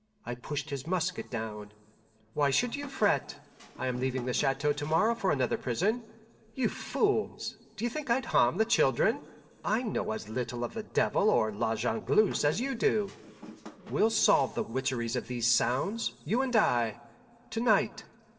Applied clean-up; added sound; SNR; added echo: none; Squeak; 19 dB; reverberation time 1.9 s.